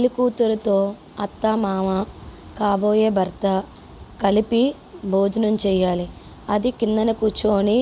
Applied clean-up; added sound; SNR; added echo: none; none; none; none.